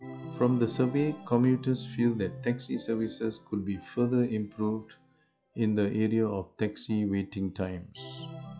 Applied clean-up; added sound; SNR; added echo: classical method log-MMSE.